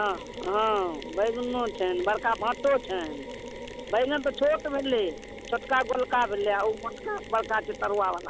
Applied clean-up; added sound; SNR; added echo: none; Mechanisms; 13 dB; none.